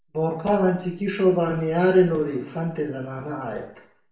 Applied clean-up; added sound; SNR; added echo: none; none; none; reverberation time 0.5 s.